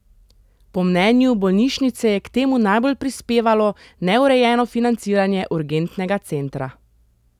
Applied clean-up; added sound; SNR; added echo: none; none; none; none.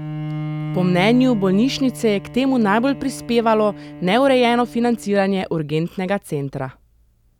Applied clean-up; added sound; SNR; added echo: none; Bowed string instrument; 13 dB; none.